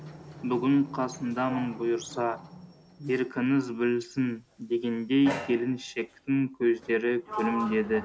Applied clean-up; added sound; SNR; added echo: none; Sliding door; 13 dB; none.